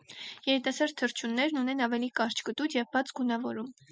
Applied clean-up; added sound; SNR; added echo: none; none; none; none.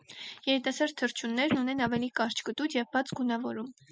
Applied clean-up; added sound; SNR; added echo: none; Telephone; 9 dB; none.